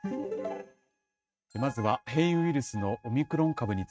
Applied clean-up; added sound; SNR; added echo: neural mask model RNNoise.